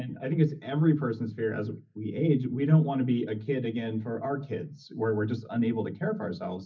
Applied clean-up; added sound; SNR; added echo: none; none; none; reverberation time 0.4 s.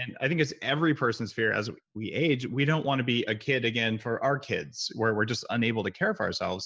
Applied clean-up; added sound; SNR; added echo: none; none; none; none.